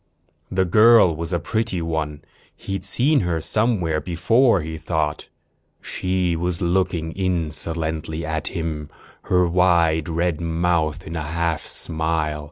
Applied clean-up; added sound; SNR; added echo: none; none; none; none.